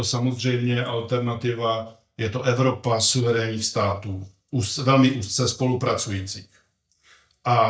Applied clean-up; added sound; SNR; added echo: neural mask model DeepFilterNet 3.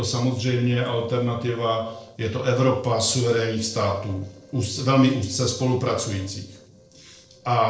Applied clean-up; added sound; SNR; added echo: neural separator model SepFormer DNS4.